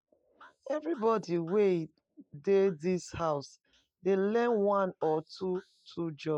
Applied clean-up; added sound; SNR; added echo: neural mask model Resemble Enhance denoiser.